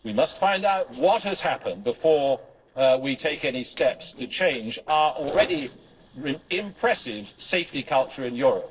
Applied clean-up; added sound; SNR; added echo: neural separator model SepFormer DNS4.